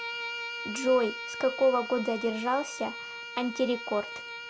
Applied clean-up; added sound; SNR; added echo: none; Bowed string instrument; 9 dB; none.